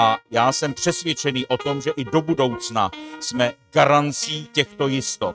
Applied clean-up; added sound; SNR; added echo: neural mask model RNNoise.